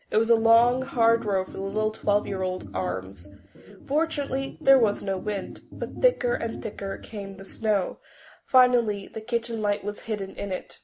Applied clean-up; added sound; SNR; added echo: none; Organ; 14 dB; none.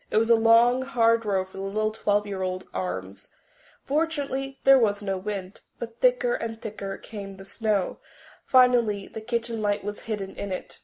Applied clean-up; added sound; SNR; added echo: none; none; none; none.